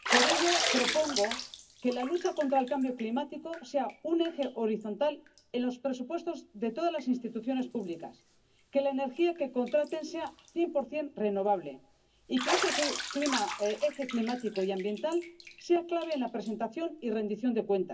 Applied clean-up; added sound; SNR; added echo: none; Bathtub (filling or washing); 6 dB; reverberation time 0.3 s.